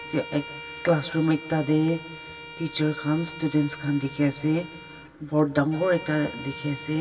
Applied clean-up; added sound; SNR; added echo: none; Bowed string instrument; 15 dB; reverberation time 2.1 s.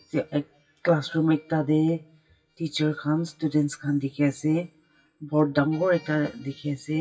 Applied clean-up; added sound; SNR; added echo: classical method WPE with log-MMSE.